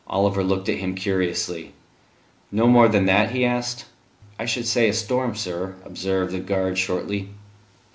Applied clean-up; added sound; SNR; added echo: none; none; none; none.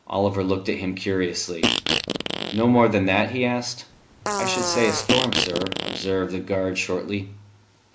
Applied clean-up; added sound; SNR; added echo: none; Fart + Fart; 1 dB; none.